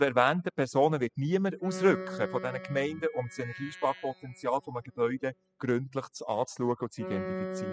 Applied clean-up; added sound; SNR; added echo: classical method spectral subtraction.